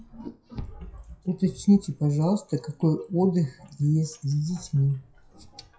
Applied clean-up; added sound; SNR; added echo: classical method WPE with log-MMSE.